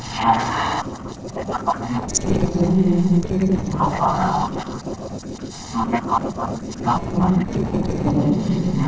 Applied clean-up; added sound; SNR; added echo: neural separator model SepFormer DNS4.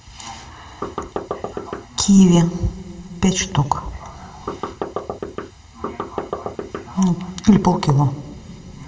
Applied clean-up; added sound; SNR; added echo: none; Knock; 8 dB; reverberation time 0.6 s.